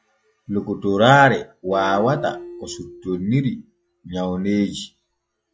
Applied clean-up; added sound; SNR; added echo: classical method log-MMSE.